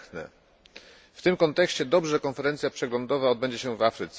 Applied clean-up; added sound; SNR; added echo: none; none; none; none.